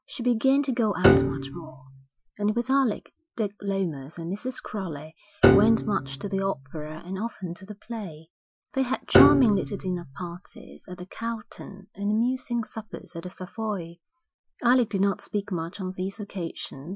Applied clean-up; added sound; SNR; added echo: classical method Wiener filter.